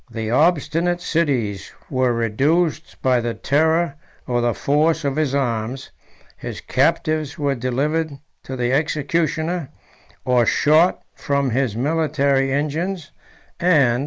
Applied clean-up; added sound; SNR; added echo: neural mask model Resemble Enhance denoiser.